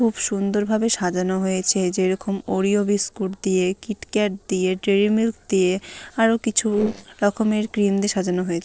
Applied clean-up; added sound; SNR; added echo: neural separator model SepFormer DNS4.